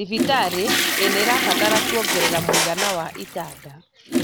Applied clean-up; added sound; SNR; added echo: none; Toilet flush / Water + Squeak; -2 dB; none.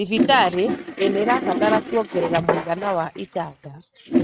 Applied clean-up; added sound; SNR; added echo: neural mask model RNNoise.